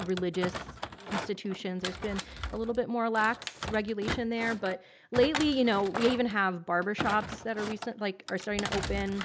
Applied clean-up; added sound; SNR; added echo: none; Thump, thud; 8 dB; none.